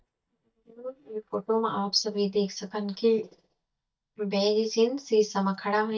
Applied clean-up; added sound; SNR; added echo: neural mask model DeepFilterNet 3.